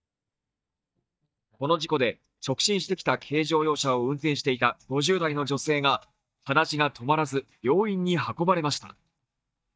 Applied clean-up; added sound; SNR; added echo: neural mask model DeepFilterNet 3.